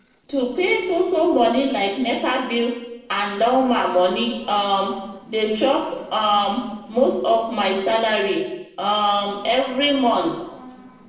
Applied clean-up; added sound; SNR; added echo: neural separator model SepFormer DNS4.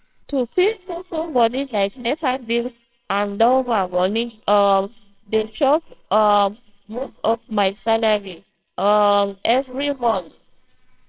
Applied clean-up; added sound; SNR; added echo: neural separator model SepFormer WHAMR!.